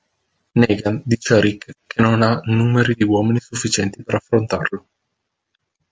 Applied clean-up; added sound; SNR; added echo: none; none; none; none.